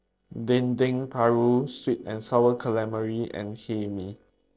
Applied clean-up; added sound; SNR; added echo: neural separator model SepFormer DNS4.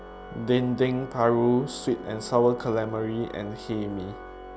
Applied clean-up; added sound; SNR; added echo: none; Organ; 16 dB; none.